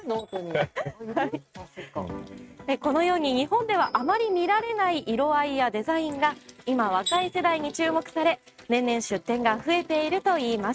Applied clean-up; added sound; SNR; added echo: neural mask model RNNoise.